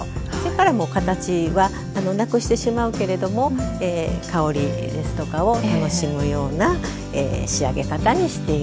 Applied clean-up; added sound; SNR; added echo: none; none; none; none.